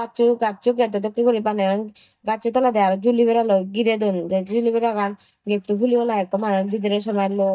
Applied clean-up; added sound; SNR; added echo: neural mask model DeepFilterNet 3.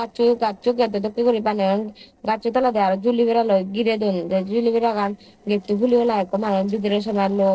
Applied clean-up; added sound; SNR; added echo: neural separator model SepFormer DNS4.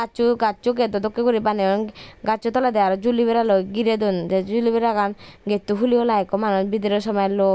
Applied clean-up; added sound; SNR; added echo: none; none; none; none.